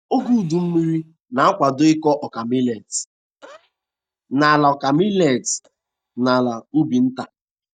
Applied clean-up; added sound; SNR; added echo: neural mask model DeepFilterNet 3.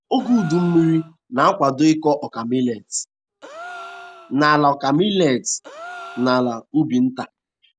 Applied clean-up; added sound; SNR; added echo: none; Gasp; 20 dB; none.